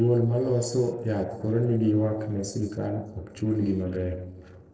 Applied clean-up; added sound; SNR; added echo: neural separator model SepFormer DNS4.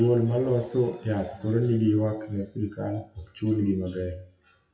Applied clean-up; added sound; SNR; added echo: classical method WPE with log-MMSE.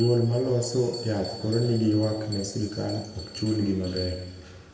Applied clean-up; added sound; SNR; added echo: none; Bell; 16 dB; reverberation time 1.3 s.